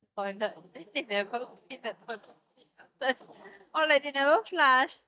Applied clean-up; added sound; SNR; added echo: neural mask model DeepFilterNet 3.